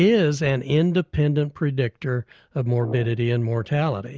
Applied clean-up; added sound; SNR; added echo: none; Brass instrument; 19 dB; none.